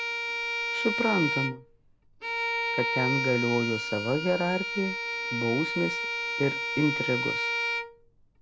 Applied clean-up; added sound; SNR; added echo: none; Bowed string instrument; 0 dB; none.